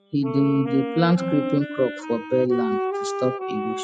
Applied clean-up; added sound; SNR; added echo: classical method spectral subtraction.